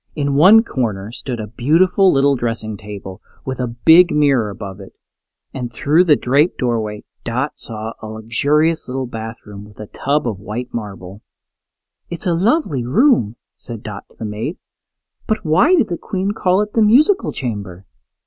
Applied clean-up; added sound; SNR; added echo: none; none; none; none.